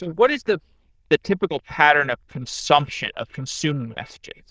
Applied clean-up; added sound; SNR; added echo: neural diffusion model UNIVERSE++.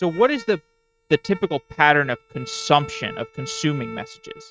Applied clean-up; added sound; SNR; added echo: neural mask model RNNoise.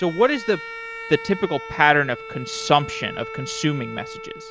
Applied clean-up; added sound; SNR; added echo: none; Bowed string instrument; 12 dB; none.